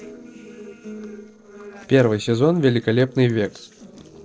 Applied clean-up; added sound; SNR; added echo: neural separator model SepFormer DNS4.